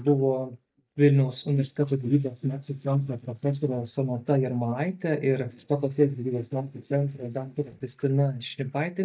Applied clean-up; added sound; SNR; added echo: neural mask model DeepFilterNet 3.